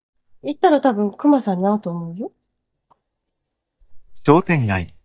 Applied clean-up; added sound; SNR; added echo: neural mask model DeepFilterNet 3.